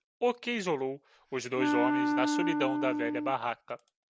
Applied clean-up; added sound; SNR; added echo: none; Wind instrument, woodwind instrument; -3 dB; none.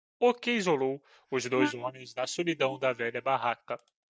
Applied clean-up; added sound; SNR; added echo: neural mask model DeepFilterNet 3.